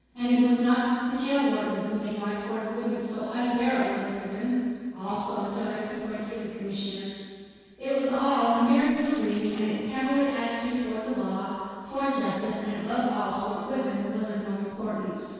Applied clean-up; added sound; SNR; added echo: neural separator model SepFormer DNS4.